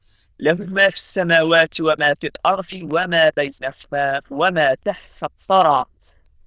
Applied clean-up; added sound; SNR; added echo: neural diffusion model UNIVERSE++.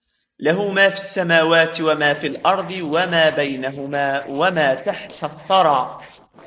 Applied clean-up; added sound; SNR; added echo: neural separator model SepFormer DNS4.